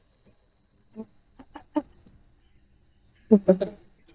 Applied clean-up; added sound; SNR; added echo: neural mask model DeepFilterNet 3.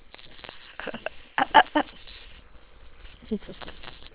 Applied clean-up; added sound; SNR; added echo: neural separator model SepFormer WHAM!.